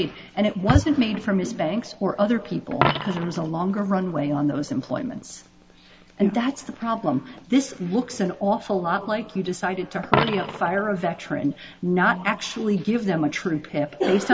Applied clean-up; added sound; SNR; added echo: none; Coin (dropping); 10 dB; none.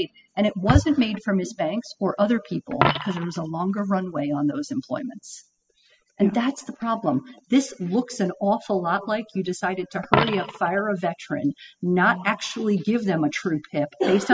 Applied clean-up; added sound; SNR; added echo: classical method spectral subtraction.